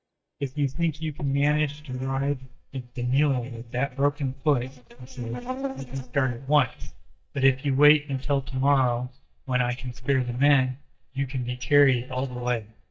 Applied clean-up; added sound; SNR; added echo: neural mask model DeepFilterNet 3.